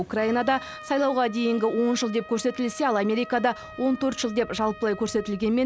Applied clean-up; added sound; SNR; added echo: none; Trumpet; 18 dB; none.